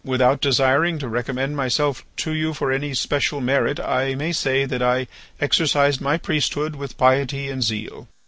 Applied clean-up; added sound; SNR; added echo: none; none; none; none.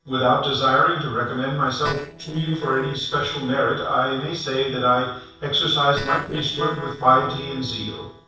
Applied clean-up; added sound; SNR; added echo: neural separator model SepFormer DNS4.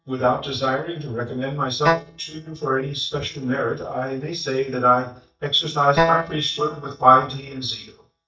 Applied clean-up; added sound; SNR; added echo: neural mask model DeepFilterNet 3.